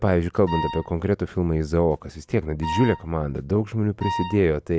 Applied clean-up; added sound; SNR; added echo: none; Wind instrument, woodwind instrument; 8 dB; none.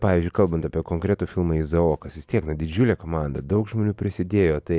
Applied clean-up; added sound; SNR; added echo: none; none; none; none.